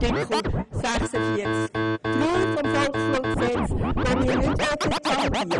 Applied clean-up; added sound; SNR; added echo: none; Scratching (performance technique); -3 dB; none.